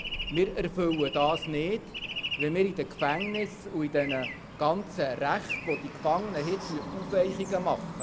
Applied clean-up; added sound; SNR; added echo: none; Traffic noise, roadway noise / Bird; 8 dB; none.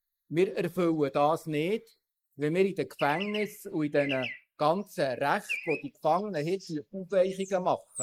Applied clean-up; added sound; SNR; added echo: neural mask model Resemble Enhance denoiser.